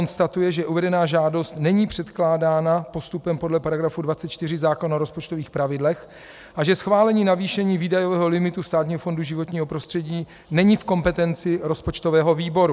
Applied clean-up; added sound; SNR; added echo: none; none; none; none.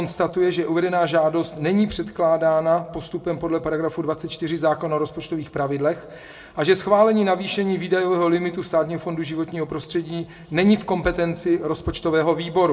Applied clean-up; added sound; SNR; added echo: none; none; none; reverberation time 0.8 s.